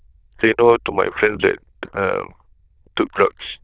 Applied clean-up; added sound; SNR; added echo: neural diffusion model UNIVERSE++.